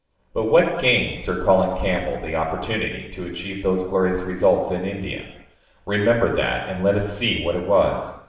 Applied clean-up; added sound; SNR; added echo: none; none; none; reverberation time 0.9 s.